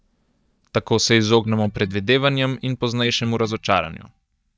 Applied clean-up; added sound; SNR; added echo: neural mask model DeepFilterNet 3.